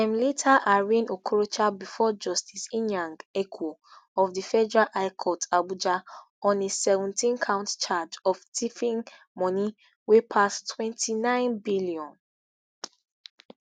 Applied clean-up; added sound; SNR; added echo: none; none; none; none.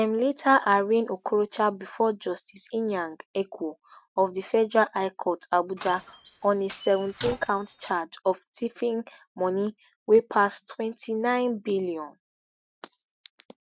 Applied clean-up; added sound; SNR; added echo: neural mask model RNNoise.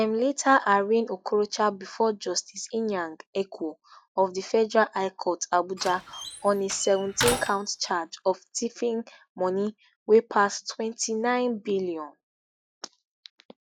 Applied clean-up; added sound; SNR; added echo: classical method log-MMSE.